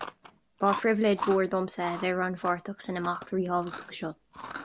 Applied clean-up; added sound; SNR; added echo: none; Chewing, mastication; 12 dB; none.